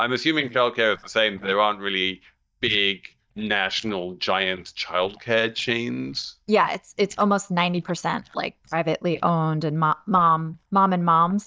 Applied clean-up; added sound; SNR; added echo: neural mask model DeepFilterNet 3.